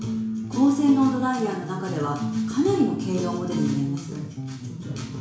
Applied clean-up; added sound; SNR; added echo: none; Bass guitar; 12 dB; reverberation time 0.7 s.